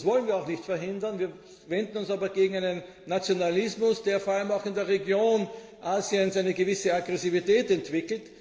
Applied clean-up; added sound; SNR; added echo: none; none; none; reverberation time 1.7 s.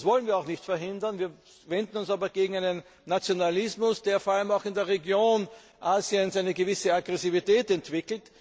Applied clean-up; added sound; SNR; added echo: none; none; none; none.